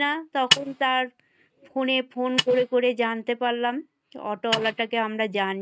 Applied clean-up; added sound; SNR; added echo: neural mask model RNNoise.